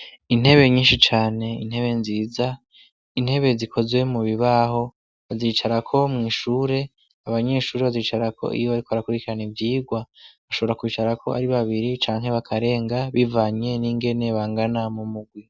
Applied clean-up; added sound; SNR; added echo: none; none; none; none.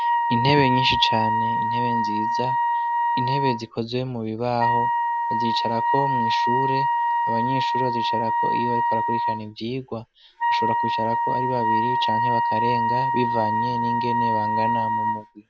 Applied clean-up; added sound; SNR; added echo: none; Wind instrument, woodwind instrument; -5 dB; none.